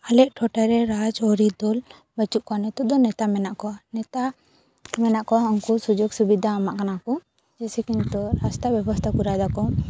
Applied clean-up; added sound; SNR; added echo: none; none; none; none.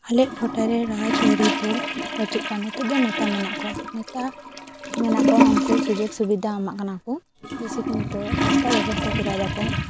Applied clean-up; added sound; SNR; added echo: none; Toilet flush / Gurgling; 0 dB; none.